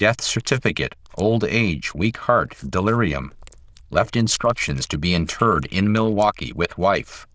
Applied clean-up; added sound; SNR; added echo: neural diffusion model UNIVERSE++.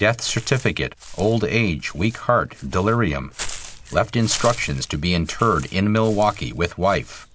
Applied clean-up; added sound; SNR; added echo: none; Walk, footsteps / Bird; 15 dB; none.